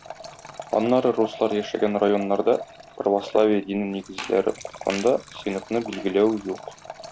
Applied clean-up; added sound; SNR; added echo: none; Fart + Liquid; 15 dB; none.